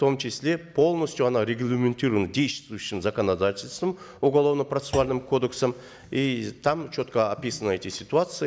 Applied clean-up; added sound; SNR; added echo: none; Thump, thud; 17 dB; none.